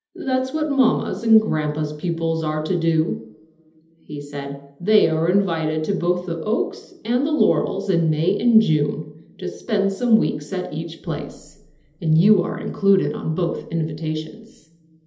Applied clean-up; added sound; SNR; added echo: none; none; none; reverberation time 1.2 s.